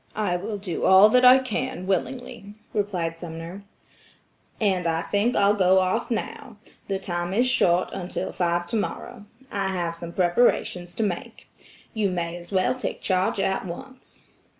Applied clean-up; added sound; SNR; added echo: none; none; none; none.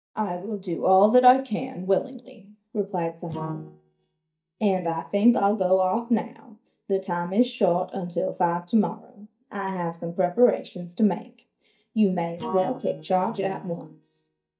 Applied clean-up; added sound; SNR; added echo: neural mask model DeepFilterNet 3.